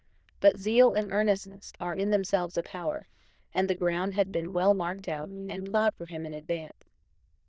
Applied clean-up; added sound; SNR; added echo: neural diffusion model UNIVERSE++.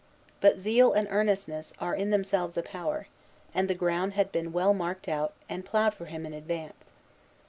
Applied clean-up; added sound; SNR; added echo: none; none; none; none.